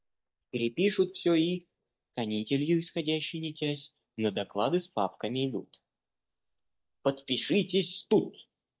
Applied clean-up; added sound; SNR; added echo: neural mask model DeepFilterNet 3.